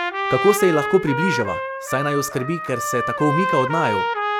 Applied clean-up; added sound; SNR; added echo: none; Trumpet; 2 dB; none.